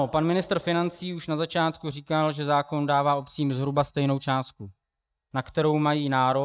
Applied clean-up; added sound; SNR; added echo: neural mask model DeepFilterNet 3.